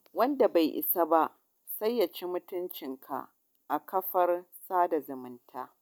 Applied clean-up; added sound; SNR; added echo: none; none; none; none.